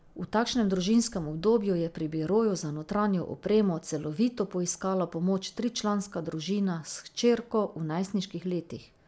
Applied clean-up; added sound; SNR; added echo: none; none; none; none.